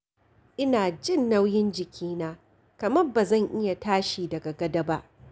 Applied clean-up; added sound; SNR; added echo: none; none; none; none.